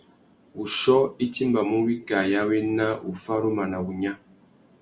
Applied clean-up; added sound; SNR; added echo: none; none; none; none.